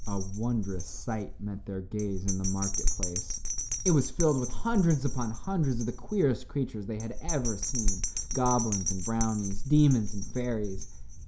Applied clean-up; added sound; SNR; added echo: none; Bell; 2 dB; none.